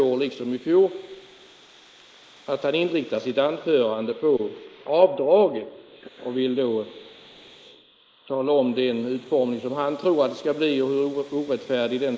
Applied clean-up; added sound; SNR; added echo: neural mask model Resemble Enhance denoiser.